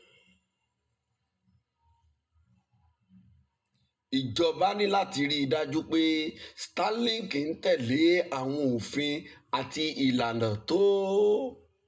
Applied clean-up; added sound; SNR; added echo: none; none; none; reverberation time 0.2 s.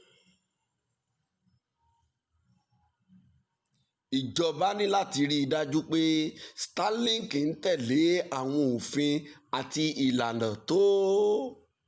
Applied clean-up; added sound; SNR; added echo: none; none; none; none.